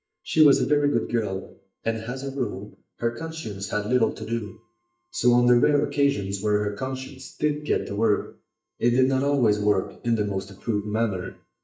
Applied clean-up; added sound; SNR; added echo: neural mask model DeepFilterNet 3.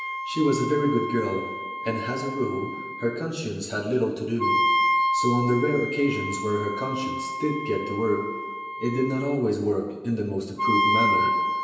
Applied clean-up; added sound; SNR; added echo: none; Wind instrument, woodwind instrument; 1 dB; reverberation time 1.0 s.